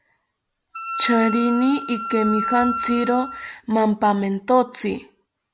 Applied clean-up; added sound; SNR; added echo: none; Wind instrument, woodwind instrument; 6 dB; none.